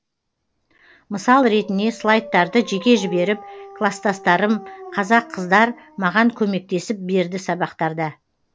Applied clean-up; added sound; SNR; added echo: none; Dog; 20 dB; none.